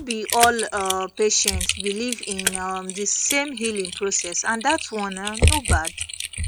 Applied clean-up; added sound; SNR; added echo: none; Typing; 2 dB; none.